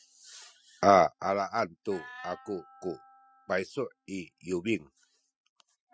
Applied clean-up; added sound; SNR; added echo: classical method spectral subtraction.